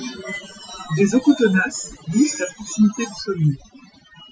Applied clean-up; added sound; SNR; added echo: classical method Wiener filter.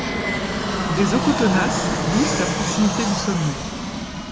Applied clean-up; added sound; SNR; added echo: none; Fixed-wing aircraft, airplane; -1 dB; none.